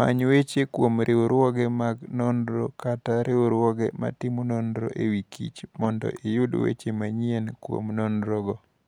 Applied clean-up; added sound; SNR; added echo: none; none; none; none.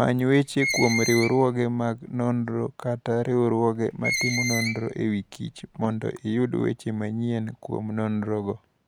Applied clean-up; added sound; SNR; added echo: none; Screech; 7 dB; none.